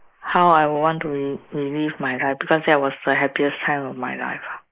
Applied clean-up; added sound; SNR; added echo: neural mask model Resemble Enhance denoiser.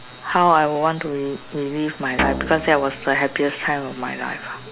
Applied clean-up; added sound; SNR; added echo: none; Guitar; 5 dB; none.